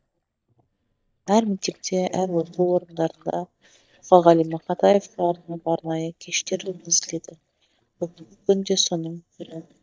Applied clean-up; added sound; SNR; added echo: neural mask model DeepFilterNet 3.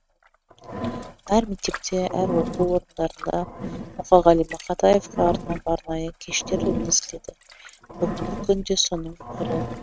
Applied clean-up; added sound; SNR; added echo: neural mask model RNNoise.